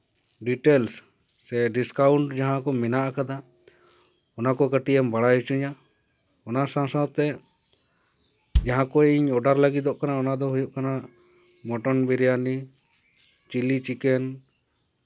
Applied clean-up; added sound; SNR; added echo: none; Bass drum; 4 dB; none.